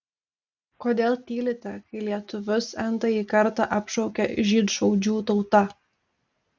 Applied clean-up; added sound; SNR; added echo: none; none; none; none.